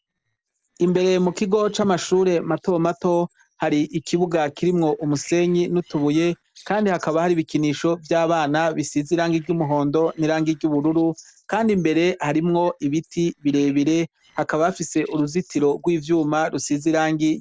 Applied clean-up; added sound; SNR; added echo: neural separator model SepFormer DNS4.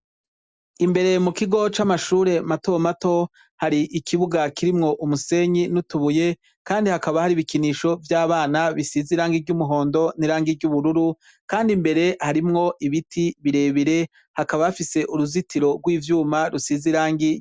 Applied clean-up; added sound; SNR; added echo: none; none; none; none.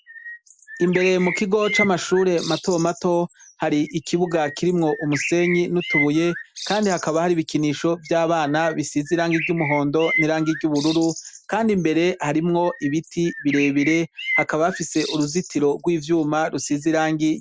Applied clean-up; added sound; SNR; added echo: none; Bird; 10 dB; none.